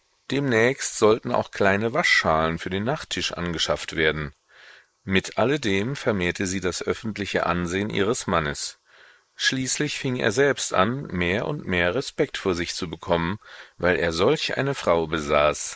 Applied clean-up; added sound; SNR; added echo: neural mask model Resemble Enhance denoiser.